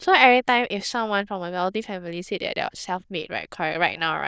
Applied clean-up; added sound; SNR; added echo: neural diffusion model UNIVERSE++.